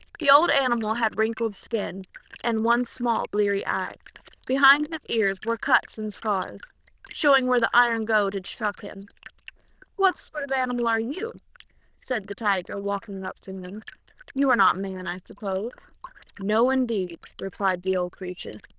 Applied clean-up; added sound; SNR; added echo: neural diffusion model UNIVERSE++.